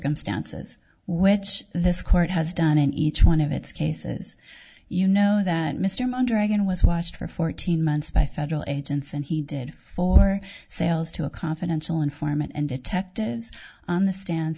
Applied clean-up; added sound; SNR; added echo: none; none; none; none.